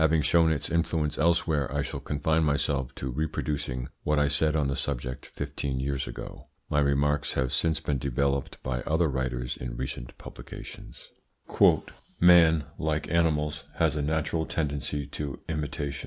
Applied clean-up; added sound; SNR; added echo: none; none; none; none.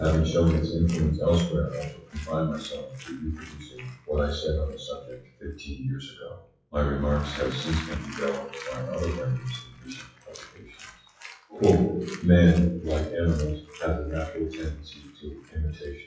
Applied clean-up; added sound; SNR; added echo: classical method WPE with log-MMSE.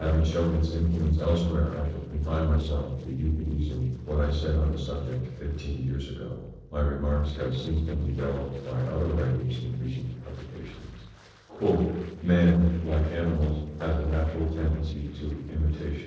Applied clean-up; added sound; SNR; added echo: neural separator model SepFormer DNS4.